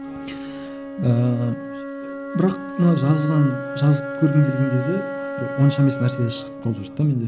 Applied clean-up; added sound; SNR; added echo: none; Wind instrument, woodwind instrument; 9 dB; none.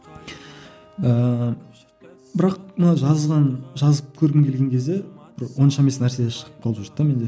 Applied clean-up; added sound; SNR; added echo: none; none; none; none.